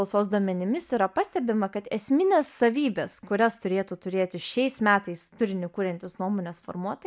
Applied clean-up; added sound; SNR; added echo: none; none; none; none.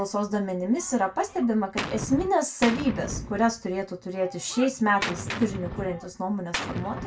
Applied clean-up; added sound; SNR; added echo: none; Gunshot, gunfire; 9 dB; reverberation time 0.2 s.